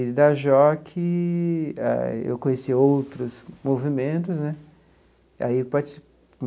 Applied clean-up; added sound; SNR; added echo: none; none; none; none.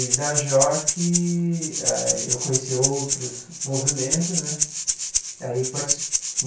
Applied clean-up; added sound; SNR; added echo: none; Rattle (instrument); -1 dB; reverberation time 0.3 s.